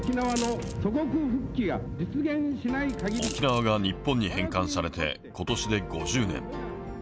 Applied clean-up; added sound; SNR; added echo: none; Coin (dropping); 12 dB; none.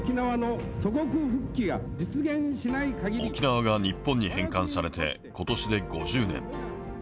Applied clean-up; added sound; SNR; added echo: none; none; none; none.